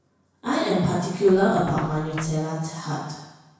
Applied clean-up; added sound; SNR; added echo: none; Knock; 19 dB; reverberation time 1.1 s.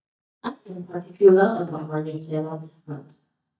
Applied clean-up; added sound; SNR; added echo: neural mask model DeepFilterNet 3.